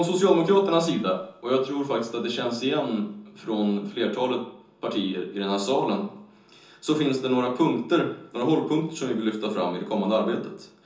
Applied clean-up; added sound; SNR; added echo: none; none; none; reverberation time 0.6 s.